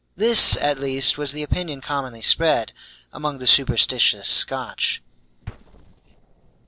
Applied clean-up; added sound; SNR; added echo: neural separator model SepFormer DNS4.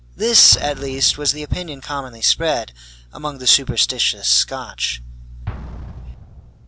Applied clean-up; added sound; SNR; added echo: none; Explosion; 17 dB; none.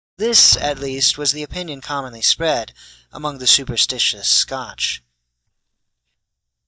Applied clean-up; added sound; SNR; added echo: neural mask model DeepFilterNet 3.